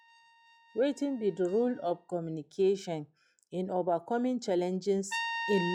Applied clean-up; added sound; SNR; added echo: classical method log-MMSE.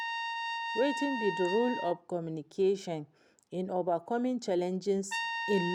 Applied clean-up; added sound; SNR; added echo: none; Trumpet; 6 dB; none.